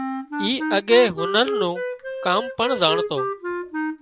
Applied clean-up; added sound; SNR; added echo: none; Wind instrument, woodwind instrument; 5 dB; none.